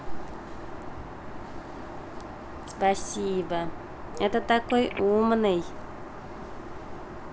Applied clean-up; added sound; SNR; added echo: none; Telephone + Aircraft; 11 dB; none.